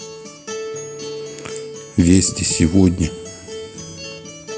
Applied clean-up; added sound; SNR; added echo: none; Acoustic guitar; 11 dB; reverberation time 1.8 s.